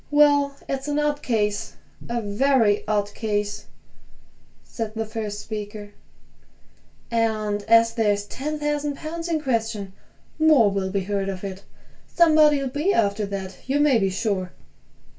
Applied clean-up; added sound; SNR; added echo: none; none; none; reverberation time 0.2 s.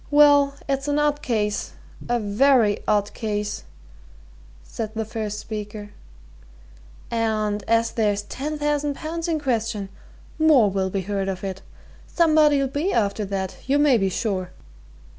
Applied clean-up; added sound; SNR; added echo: none; none; none; none.